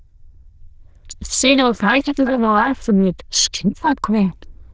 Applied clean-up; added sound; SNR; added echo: neural diffusion model UNIVERSE++.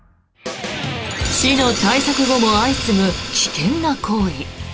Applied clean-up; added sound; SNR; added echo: none; none; none; none.